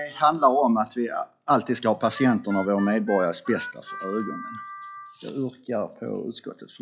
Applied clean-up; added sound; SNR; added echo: classical method log-MMSE.